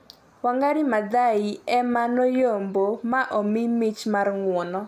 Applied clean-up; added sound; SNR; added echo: none; none; none; none.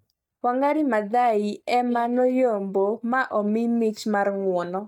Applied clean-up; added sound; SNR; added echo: neural mask model DeepFilterNet 3.